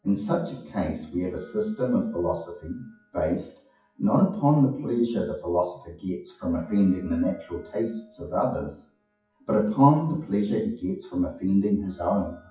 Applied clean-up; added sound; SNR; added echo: classical method WPE with log-MMSE.